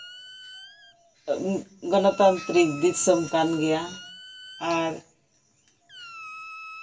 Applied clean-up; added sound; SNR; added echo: none; Squeak; 17 dB; reverberation time 0.2 s.